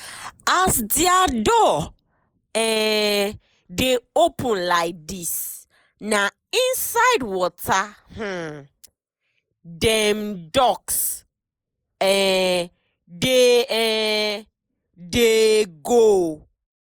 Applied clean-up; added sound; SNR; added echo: neural mask model Resemble Enhance denoiser.